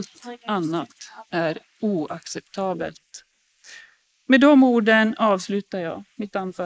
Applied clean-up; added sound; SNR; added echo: neural mask model Resemble Enhance denoiser.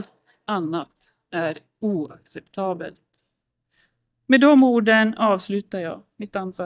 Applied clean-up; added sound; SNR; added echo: neural mask model DeepFilterNet 3.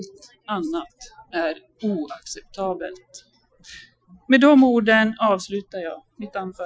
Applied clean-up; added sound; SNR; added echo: classical method Wiener filter.